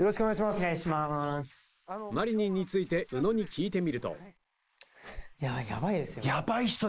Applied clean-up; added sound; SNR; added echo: neural mask model Resemble Enhance denoiser.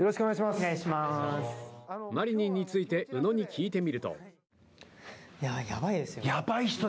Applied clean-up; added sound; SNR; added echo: none; none; none; none.